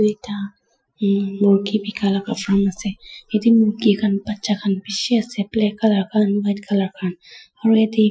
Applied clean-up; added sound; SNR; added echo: classical method Wiener filter.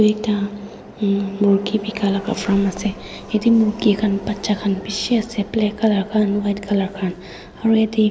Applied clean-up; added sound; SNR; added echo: none; Subway, metro, underground; 18 dB; none.